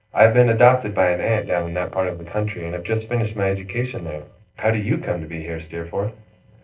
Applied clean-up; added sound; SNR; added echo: neural separator model SepFormer DNS4.